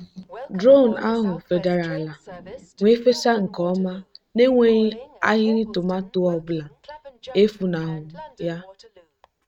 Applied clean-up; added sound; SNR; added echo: neural mask model RNNoise.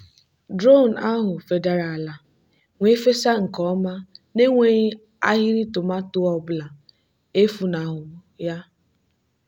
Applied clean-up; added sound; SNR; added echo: none; none; none; none.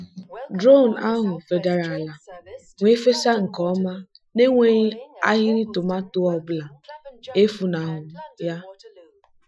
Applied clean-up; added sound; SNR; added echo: classical method Wiener filter.